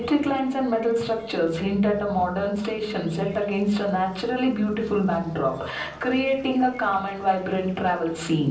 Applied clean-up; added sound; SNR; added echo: none; Insect; 20 dB; reverberation time 0.6 s.